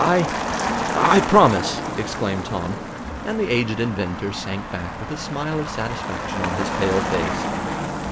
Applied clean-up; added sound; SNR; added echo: none; Motor vehicle (road); 3 dB; none.